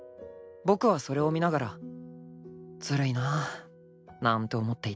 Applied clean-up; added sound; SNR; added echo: none; none; none; none.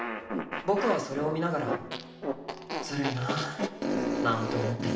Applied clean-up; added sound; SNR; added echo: none; Fart; 1 dB; reverberation time 0.5 s.